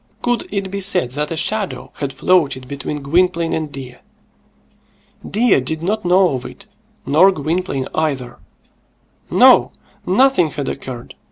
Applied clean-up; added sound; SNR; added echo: none; none; none; none.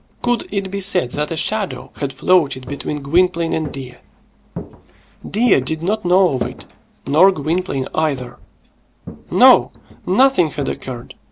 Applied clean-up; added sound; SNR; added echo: none; Walk, footsteps; 17 dB; none.